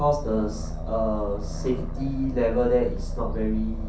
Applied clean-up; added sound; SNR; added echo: none; Aircraft; 3 dB; reverberation time 0.6 s.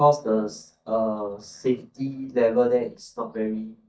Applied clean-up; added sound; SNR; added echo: neural mask model DeepFilterNet 3.